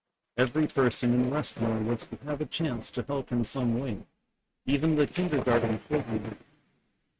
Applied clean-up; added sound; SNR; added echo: neural mask model RNNoise.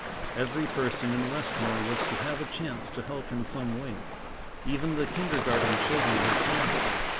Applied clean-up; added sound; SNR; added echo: none; Waves, surf; -2 dB; none.